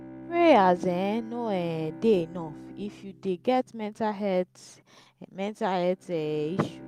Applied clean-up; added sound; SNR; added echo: none; Bowed string instrument; 18 dB; none.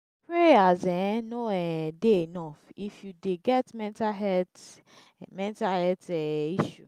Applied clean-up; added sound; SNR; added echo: none; none; none; none.